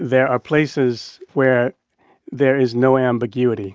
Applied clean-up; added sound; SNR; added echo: none; none; none; none.